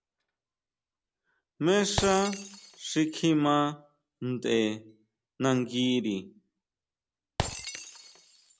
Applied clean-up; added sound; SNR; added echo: none; Shatter; 13 dB; none.